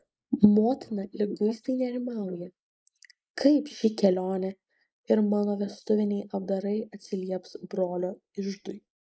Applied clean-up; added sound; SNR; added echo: neural mask model Resemble Enhance denoiser.